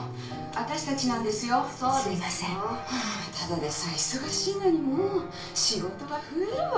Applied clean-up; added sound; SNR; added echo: none; none; none; reverberation time 0.4 s.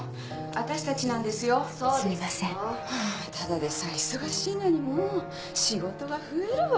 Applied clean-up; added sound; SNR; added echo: none; none; none; none.